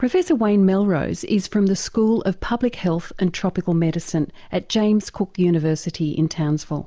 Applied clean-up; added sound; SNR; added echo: none; none; none; none.